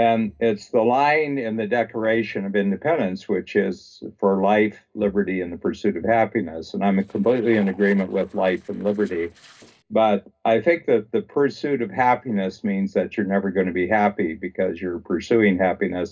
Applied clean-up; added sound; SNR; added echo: neural separator model SepFormer DNS4.